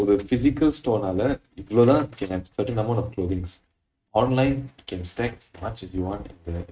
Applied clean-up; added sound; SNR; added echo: neural mask model RNNoise.